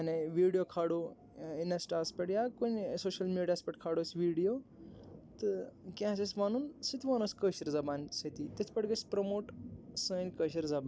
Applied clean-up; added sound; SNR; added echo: none; none; none; none.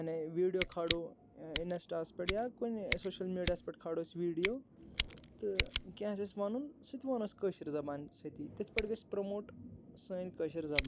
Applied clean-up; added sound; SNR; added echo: none; Scissors; -2 dB; none.